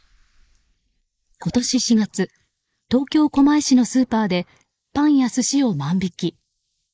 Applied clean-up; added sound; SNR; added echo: neural mask model Resemble Enhance denoiser.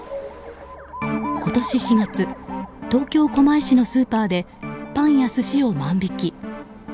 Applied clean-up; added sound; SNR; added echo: none; Alarm; 16 dB; none.